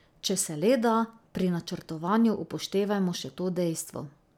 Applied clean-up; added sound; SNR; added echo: none; none; none; none.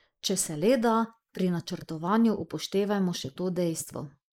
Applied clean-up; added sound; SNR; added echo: neural mask model Resemble Enhance denoiser.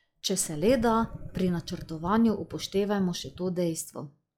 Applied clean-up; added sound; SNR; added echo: classical method log-MMSE.